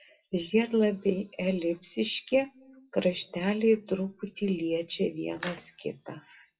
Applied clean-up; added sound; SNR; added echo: classical method WPE with log-MMSE.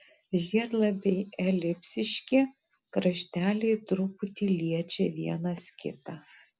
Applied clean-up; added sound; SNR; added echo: none; none; none; none.